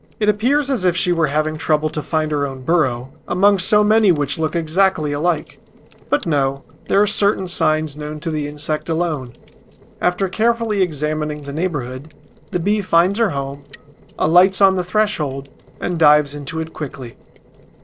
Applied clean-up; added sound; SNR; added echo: neural separator model SepFormer DNS4.